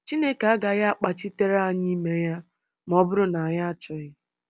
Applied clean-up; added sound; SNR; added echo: none; none; none; none.